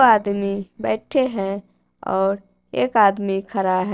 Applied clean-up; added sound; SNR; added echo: neural separator model SepFormer DNS4.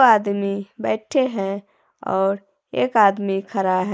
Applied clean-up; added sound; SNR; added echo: neural mask model Resemble Enhance denoiser.